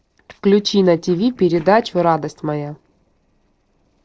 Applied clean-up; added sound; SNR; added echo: neural separator model SepFormer DNS4.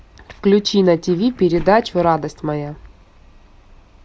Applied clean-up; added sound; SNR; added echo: none; Whoosh, swoosh, swish; 13 dB; none.